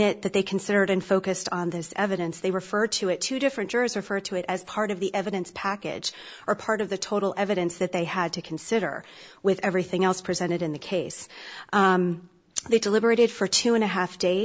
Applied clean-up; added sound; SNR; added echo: none; none; none; none.